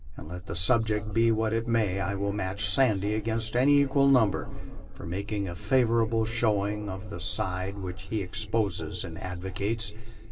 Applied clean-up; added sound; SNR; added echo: none; Bark; 10 dB; reverberation time 2.4 s.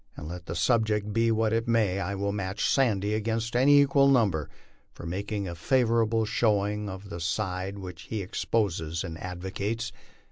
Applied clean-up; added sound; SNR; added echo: none; none; none; none.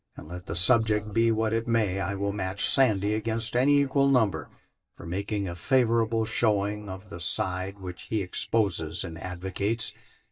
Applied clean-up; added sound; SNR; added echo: neural mask model DeepFilterNet 3.